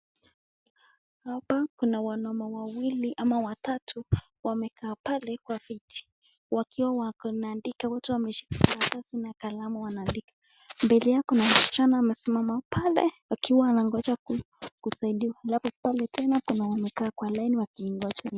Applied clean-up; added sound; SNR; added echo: none; none; none; none.